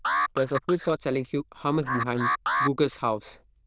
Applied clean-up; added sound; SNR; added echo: neural diffusion model UNIVERSE++.